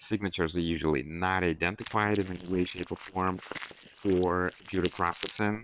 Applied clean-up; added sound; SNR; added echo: neural separator model SepFormer WHAM!.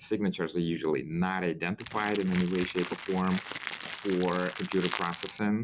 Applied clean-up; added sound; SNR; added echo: none; Crackle; 10 dB; none.